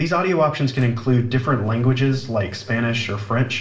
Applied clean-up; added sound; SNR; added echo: neural separator model SepFormer DNS4.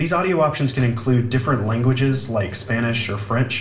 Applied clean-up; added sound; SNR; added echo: none; Engine; 17 dB; reverberation time 0.7 s.